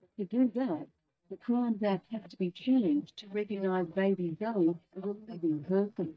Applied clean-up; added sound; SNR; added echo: neural mask model DeepFilterNet 3.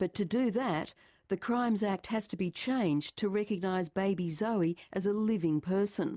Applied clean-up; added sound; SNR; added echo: none; none; none; none.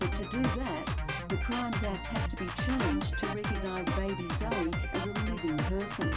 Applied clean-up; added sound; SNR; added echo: none; Drum kit; -2 dB; reverberation time 0.2 s.